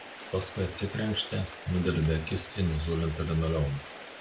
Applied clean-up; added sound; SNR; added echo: none; Rain; 13 dB; none.